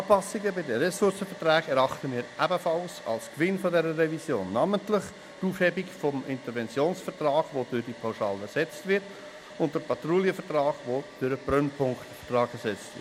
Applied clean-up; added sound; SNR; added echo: none; Domestic sounds, home sounds; 18 dB; none.